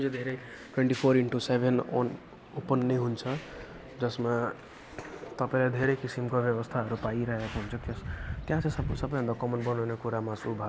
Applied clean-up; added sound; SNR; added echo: none; none; none; none.